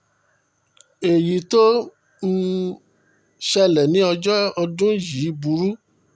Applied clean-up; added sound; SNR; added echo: none; none; none; none.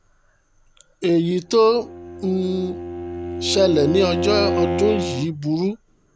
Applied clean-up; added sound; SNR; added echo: none; Bowed string instrument; 6 dB; none.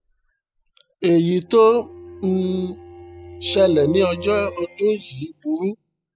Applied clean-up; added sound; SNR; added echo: classical method spectral subtraction.